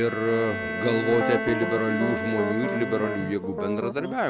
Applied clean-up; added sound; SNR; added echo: none; Piano + Bowed string instrument; 3 dB; none.